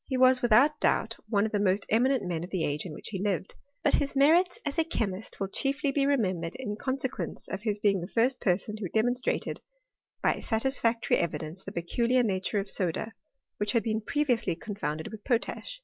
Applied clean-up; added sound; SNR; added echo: none; none; none; none.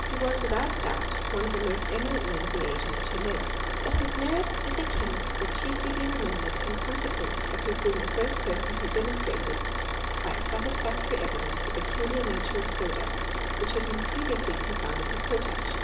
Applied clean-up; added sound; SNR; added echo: none; Idling / Car; -3 dB; reverberation time 0.7 s.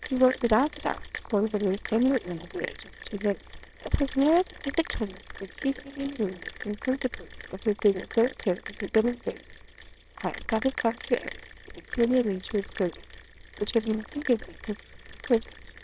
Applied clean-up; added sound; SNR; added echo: neural separator model SepFormer WHAMR!.